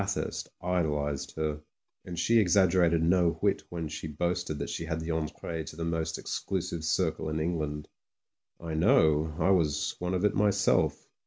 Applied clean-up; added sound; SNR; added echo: none; none; none; none.